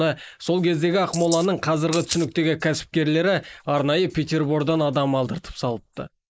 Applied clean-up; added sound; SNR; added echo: neural mask model Resemble Enhance denoiser.